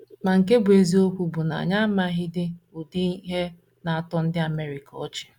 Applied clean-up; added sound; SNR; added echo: none; none; none; none.